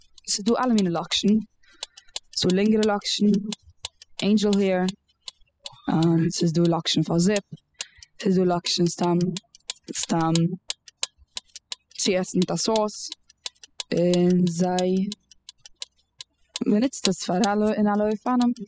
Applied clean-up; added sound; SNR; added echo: classical method spectral subtraction.